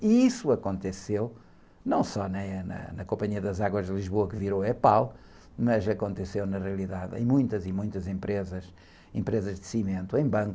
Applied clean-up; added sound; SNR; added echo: none; none; none; none.